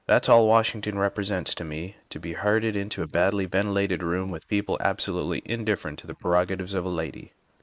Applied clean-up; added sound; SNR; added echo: neural mask model Resemble Enhance denoiser.